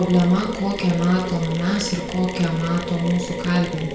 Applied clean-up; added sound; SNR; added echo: none; Mechanisms; 8 dB; reverberation time 0.5 s.